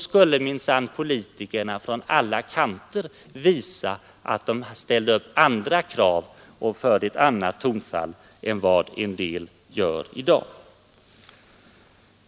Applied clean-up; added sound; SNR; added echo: none; none; none; none.